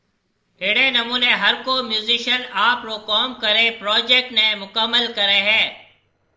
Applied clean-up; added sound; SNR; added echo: neural separator model SepFormer DNS4.